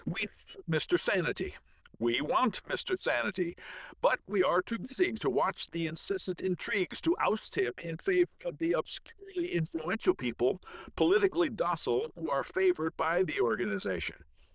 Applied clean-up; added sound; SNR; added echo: neural diffusion model UNIVERSE++.